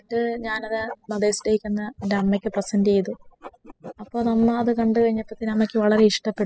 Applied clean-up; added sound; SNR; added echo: classical method spectral subtraction.